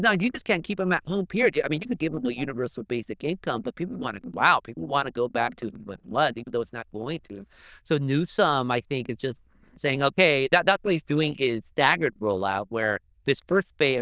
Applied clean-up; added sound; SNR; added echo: neural diffusion model UNIVERSE++.